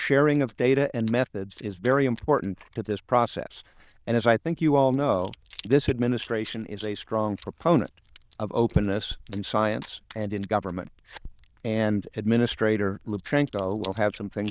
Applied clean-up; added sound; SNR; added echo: neural diffusion model UNIVERSE++.